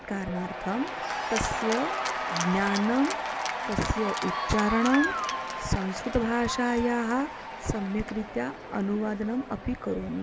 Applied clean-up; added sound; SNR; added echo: none; Applause / Cheering; 4 dB; none.